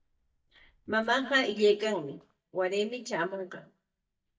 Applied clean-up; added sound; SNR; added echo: neural mask model DeepFilterNet 3.